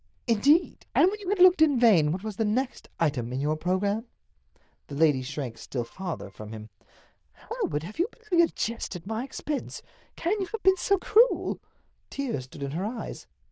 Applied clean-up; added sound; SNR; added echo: neural diffusion model UNIVERSE++.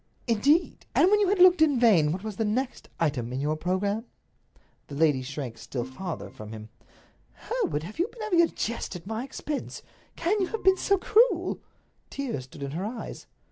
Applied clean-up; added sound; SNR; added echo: none; Organ; 18 dB; none.